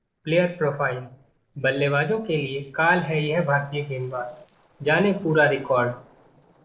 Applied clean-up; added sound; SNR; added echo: neural separator model SepFormer DNS4.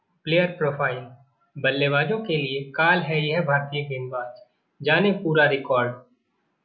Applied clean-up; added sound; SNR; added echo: none; none; none; none.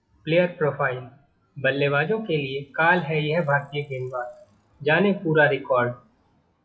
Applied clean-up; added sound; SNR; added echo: classical method WPE with log-MMSE.